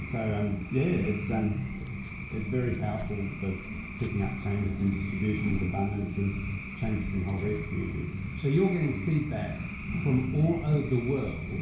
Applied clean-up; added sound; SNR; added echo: none; Cricket / Frog; 12 dB; reverberation time 0.6 s.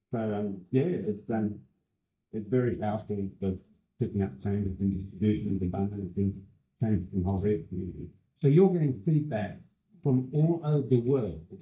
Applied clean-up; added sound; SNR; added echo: neural mask model DeepFilterNet 3.